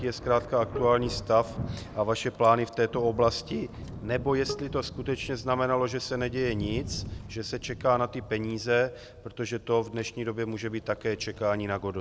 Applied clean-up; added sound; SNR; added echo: none; Bowed string instrument + Thunder; 12 dB; none.